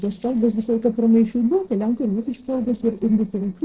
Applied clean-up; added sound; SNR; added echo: neural separator model SepFormer DNS4.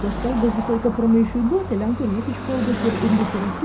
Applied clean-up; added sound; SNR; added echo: none; Car passing by / Traffic noise, roadway noise; 7 dB; reverberation time 0.3 s.